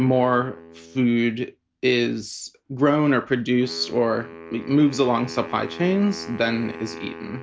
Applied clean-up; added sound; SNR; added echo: none; Wind instrument, woodwind instrument; 17 dB; none.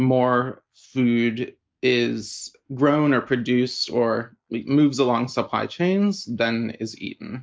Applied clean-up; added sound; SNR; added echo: neural mask model Resemble Enhance denoiser.